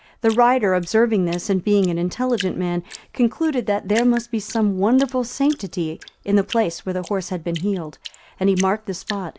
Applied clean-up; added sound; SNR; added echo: none; Drip; 19 dB; none.